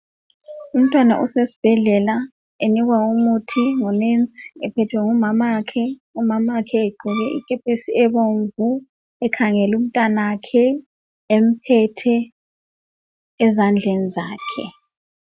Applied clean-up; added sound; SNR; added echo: neural mask model RNNoise.